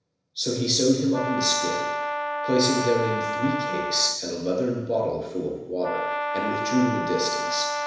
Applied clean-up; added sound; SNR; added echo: none; Brass instrument; 4 dB; reverberation time 1.0 s.